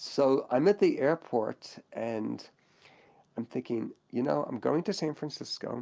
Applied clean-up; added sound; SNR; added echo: none; none; none; none.